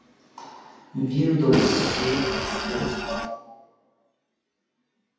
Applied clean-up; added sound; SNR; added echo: classical method WPE with log-MMSE.